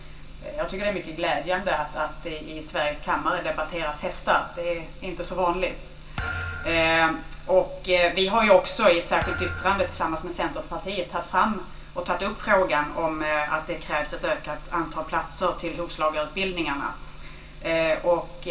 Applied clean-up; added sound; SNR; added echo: none; Thump, thud; 11 dB; reverberation time 0.3 s.